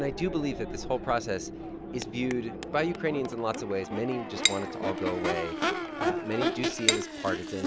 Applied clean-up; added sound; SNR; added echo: none; Crowd / Race car, auto racing / Accelerating, revving, vroom + Cutlery, silverware / Dishes, pots, and pans; 0 dB; none.